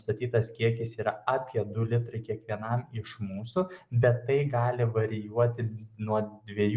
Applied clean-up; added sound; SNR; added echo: none; none; none; none.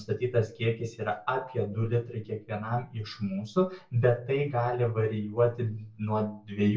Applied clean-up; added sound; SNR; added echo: none; none; none; reverberation time 0.2 s.